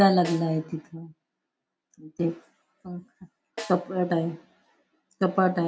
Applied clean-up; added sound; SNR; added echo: none; Snare drum; 18 dB; none.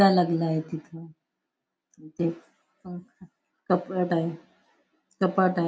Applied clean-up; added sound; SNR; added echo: none; none; none; none.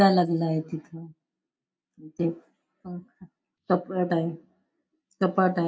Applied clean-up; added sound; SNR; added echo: neural mask model Resemble Enhance denoiser.